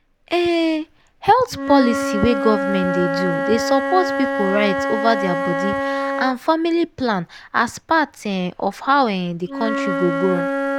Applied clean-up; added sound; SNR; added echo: none; Wind instrument, woodwind instrument; 4 dB; none.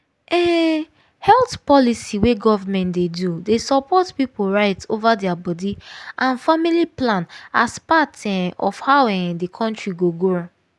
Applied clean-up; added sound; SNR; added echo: none; none; none; none.